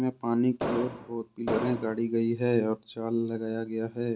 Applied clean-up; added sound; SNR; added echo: none; Explosion; 5 dB; none.